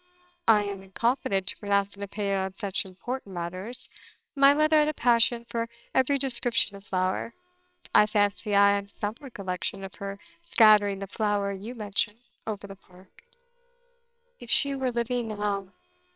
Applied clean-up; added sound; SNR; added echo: neural separator model SepFormer WHAMR!.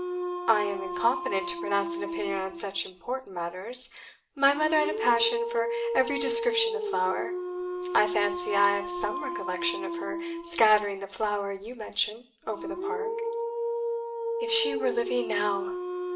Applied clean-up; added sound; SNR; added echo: none; Dog; 3 dB; reverberation time 0.4 s.